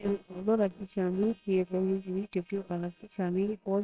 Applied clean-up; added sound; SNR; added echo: neural separator model SepFormer WHAMR!.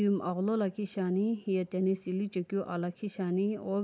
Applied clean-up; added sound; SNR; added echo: none; none; none; none.